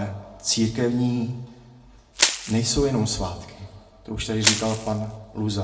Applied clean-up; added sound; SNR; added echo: none; Crushing; 1 dB; reverberation time 0.6 s.